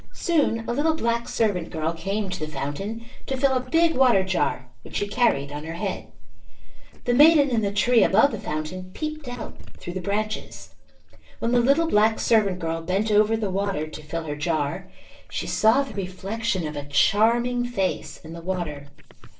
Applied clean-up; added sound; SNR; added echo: neural separator model SepFormer DNS4.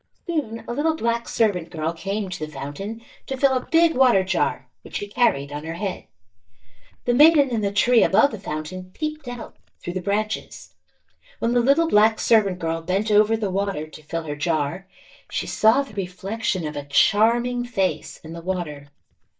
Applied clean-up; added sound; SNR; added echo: neural mask model DeepFilterNet 3.